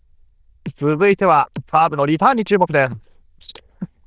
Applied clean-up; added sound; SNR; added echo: neural diffusion model UNIVERSE++.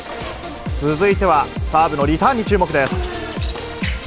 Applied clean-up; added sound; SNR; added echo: none; none; none; none.